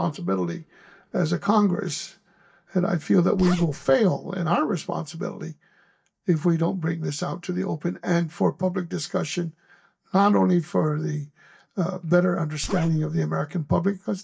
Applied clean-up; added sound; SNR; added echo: neural mask model DeepFilterNet 3.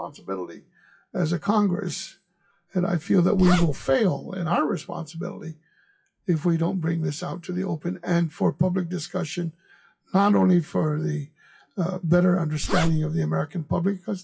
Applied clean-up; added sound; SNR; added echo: classical method WPE with log-MMSE.